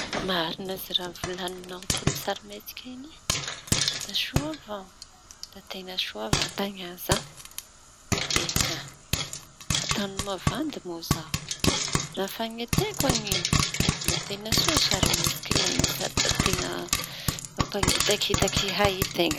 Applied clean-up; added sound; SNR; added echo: none; Frying (food); -4 dB; none.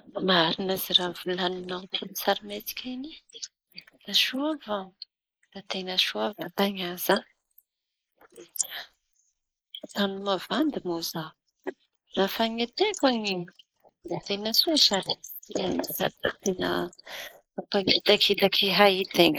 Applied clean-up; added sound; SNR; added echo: neural mask model Resemble Enhance denoiser.